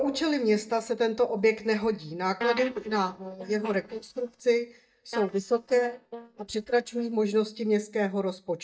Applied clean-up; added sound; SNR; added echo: neural mask model DeepFilterNet 3.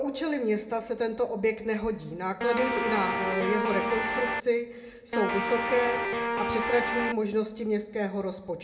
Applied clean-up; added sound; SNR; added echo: none; Guitar; 0 dB; reverberation time 1.4 s.